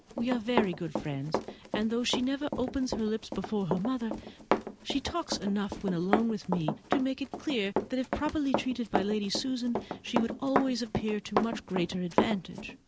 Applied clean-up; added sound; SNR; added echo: none; Run; 3 dB; none.